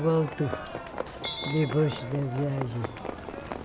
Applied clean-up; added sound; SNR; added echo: none; Livestock, farm animals, working animals; 7 dB; none.